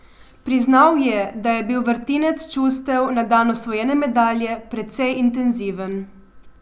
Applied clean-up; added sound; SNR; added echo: none; none; none; none.